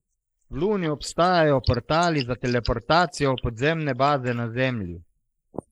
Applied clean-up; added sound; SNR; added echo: neural mask model Resemble Enhance denoiser.